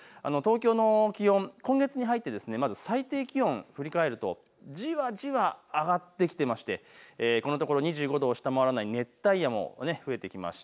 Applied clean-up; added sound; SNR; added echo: none; none; none; none.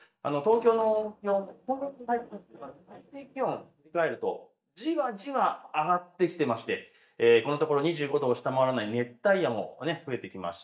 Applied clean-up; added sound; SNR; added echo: neural mask model DeepFilterNet 3.